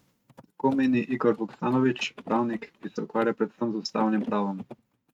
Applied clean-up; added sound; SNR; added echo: neural mask model RNNoise.